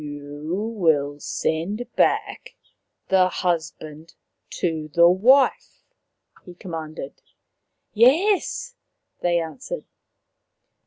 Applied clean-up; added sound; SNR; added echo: none; none; none; none.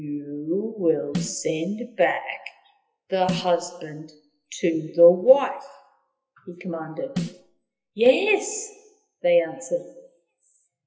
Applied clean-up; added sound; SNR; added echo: classical method WPE with log-MMSE.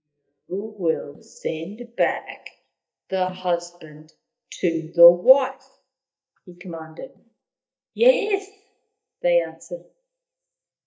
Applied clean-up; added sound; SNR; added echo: neural mask model DeepFilterNet 3.